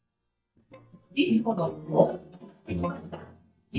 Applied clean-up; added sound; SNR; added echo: neural mask model DeepFilterNet 3.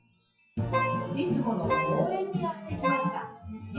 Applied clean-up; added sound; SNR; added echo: classical method WPE with log-MMSE.